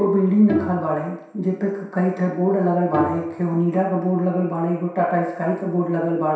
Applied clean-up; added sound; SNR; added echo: none; Bowed string instrument; 11 dB; reverberation time 0.7 s.